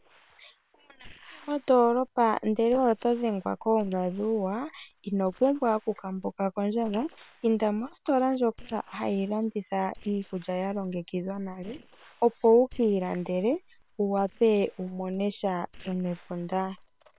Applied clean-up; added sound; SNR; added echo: neural separator model SepFormer WHAM!.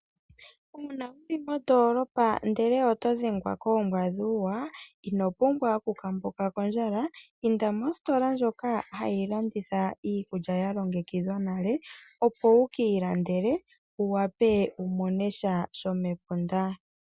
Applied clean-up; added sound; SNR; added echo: none; none; none; none.